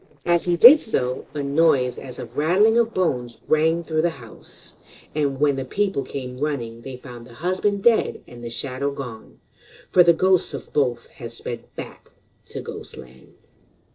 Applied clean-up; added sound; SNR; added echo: neural separator model SepFormer DNS4.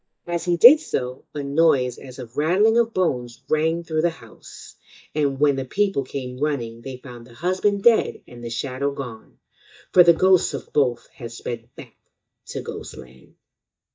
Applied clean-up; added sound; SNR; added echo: neural mask model DeepFilterNet 3.